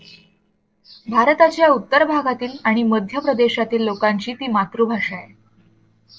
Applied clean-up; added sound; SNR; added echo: neural separator model SepFormer DNS4.